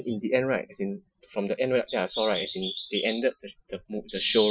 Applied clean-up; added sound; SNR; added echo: classical method Wiener filter.